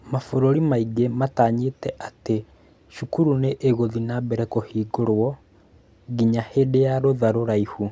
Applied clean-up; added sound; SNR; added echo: none; none; none; none.